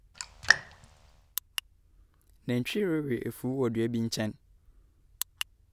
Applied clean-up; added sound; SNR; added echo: none; Raindrop; -3 dB; none.